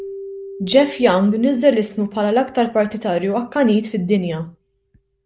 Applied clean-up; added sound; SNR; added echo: none; Keyboard (musical); 19 dB; none.